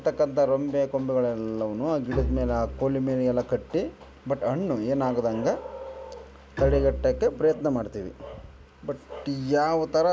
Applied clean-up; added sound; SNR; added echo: none; Bowed string instrument; 12 dB; none.